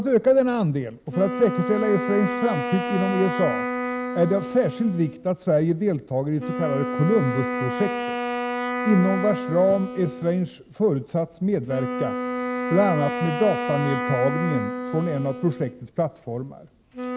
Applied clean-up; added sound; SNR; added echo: none; Wind instrument, woodwind instrument; 6 dB; none.